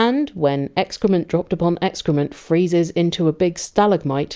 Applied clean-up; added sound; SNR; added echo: none; none; none; none.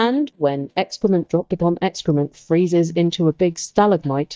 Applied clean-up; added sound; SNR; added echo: neural mask model DeepFilterNet 3.